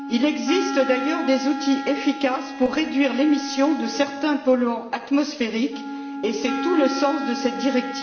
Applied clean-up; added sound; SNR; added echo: none; Wind instrument, woodwind instrument; 8 dB; reverberation time 2.9 s.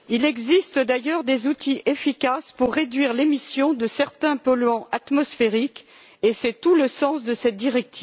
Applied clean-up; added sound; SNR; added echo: none; none; none; none.